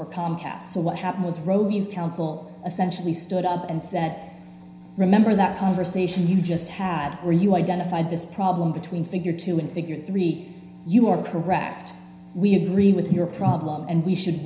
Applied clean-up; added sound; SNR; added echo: none; none; none; reverberation time 0.9 s.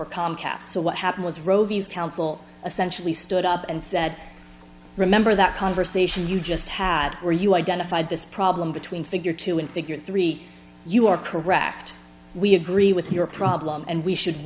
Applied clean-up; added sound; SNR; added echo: none; none; none; none.